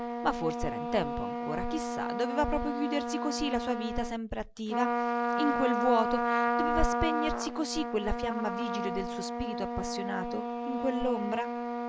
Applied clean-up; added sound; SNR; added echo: none; Trumpet; 0 dB; none.